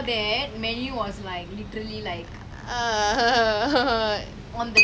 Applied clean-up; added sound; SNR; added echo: none; Chink, clink; 5 dB; none.